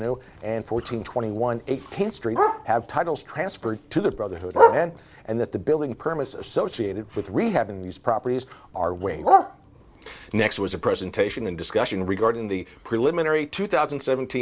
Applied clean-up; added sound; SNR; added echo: none; Bark; 3 dB; none.